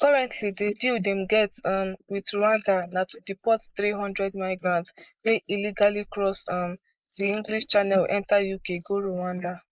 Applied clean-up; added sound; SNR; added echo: neural mask model Resemble Enhance denoiser.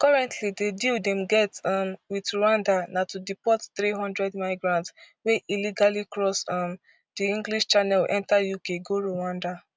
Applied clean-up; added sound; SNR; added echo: none; none; none; none.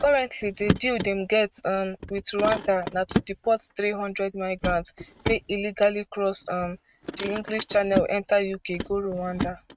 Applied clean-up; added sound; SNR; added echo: neural mask model RNNoise.